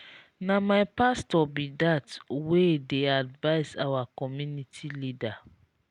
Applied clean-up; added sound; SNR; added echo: none; none; none; none.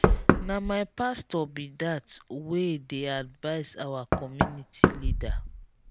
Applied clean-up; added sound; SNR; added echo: none; Knock; -4 dB; none.